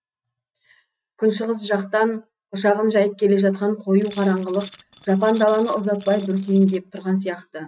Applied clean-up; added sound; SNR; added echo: neural mask model RNNoise.